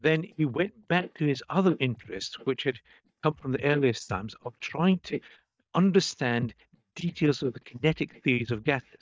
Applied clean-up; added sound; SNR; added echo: neural mask model DeepFilterNet 3.